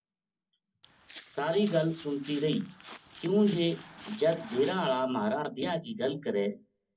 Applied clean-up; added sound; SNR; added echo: none; Walk, footsteps; 17 dB; reverberation time 0.4 s.